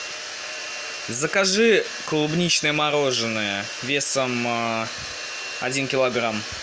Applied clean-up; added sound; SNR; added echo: none; none; none; none.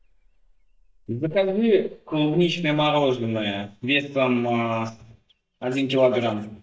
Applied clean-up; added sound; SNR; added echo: neural mask model DeepFilterNet 3.